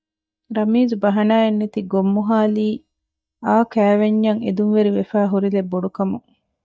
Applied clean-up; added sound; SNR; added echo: neural mask model DeepFilterNet 3.